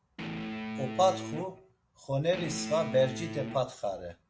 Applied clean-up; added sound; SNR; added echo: none; Guitar; 8 dB; none.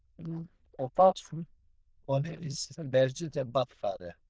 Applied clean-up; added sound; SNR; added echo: neural diffusion model UNIVERSE++.